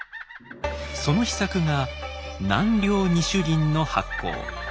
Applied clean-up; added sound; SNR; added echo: none; Bird vocalization, bird call, bird song; 19 dB; none.